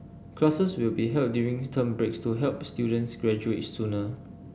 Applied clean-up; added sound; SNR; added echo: none; none; none; none.